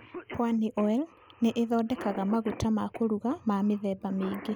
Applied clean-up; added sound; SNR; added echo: none; Cough; 16 dB; none.